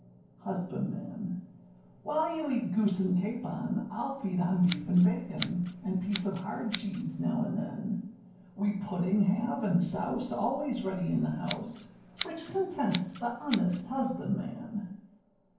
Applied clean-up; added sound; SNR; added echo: none; Scissors; 13 dB; reverberation time 0.9 s.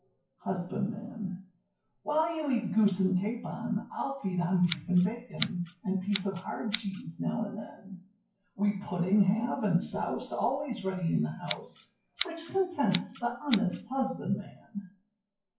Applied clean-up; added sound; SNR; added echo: classical method WPE with log-MMSE.